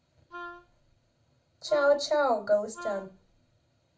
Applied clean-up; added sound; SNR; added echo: none; Wind instrument, woodwind instrument; 16 dB; reverberation time 0.2 s.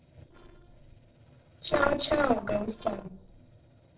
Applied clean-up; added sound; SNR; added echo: neural separator model SepFormer DNS4.